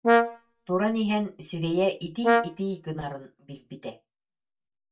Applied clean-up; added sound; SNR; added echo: neural mask model DeepFilterNet 3.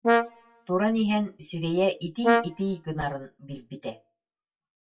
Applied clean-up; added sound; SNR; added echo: classical method WPE with log-MMSE.